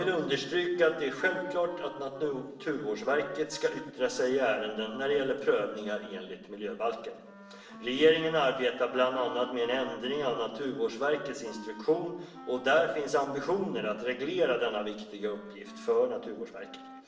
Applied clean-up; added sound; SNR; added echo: none; Wind instrument, woodwind instrument; 18 dB; reverberation time 0.8 s.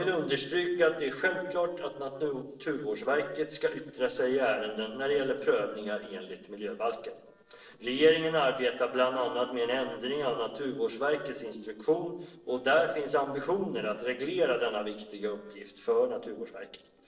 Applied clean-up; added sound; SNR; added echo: neural separator model SepFormer DNS4.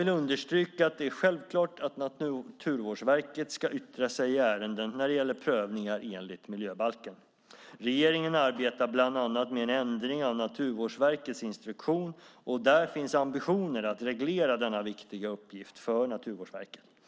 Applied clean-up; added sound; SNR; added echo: none; none; none; none.